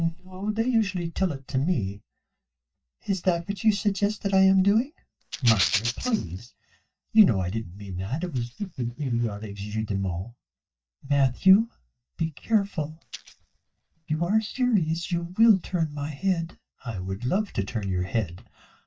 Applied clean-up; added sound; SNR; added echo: neural mask model DeepFilterNet 3.